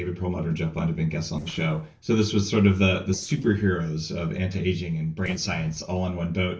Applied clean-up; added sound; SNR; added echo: neural separator model SepFormer DNS4.